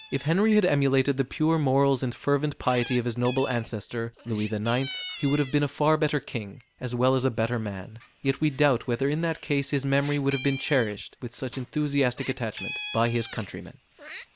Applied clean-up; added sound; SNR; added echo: none; Meow; 17 dB; none.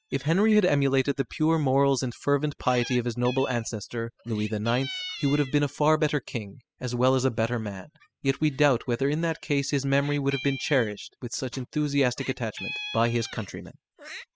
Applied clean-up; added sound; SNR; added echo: classical method spectral subtraction.